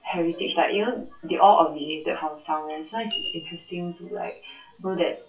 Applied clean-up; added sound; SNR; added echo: classical method WPE with log-MMSE.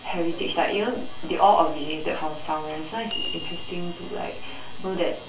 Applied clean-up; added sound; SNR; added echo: none; Door / Bell; 16 dB; reverberation time 0.3 s.